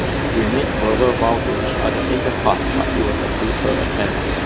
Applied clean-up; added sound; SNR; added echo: none; Train; -2 dB; none.